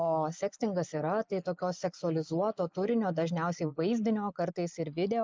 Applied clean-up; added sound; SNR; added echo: neural mask model Resemble Enhance denoiser.